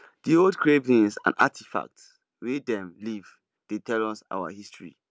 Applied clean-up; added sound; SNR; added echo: none; none; none; none.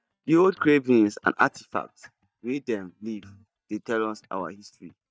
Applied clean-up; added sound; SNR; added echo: neural mask model DeepFilterNet 3.